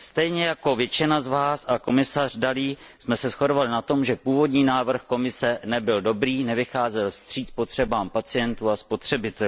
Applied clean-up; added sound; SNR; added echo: none; none; none; none.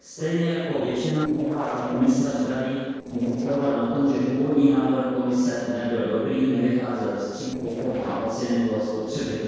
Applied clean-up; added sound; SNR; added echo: neural separator model SepFormer DNS4.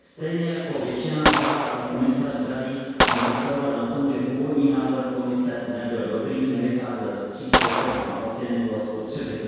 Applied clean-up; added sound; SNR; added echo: none; Gunshot, gunfire; 0 dB; reverberation time 2.0 s.